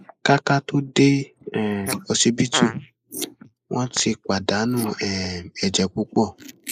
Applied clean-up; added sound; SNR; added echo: neural mask model Resemble Enhance denoiser.